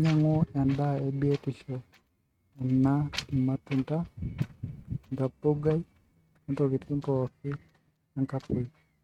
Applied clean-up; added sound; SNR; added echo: neural mask model RNNoise.